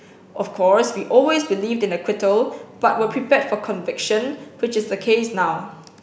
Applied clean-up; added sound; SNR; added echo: none; none; none; none.